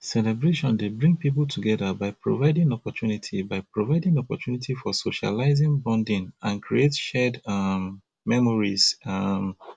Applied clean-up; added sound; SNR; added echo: none; none; none; none.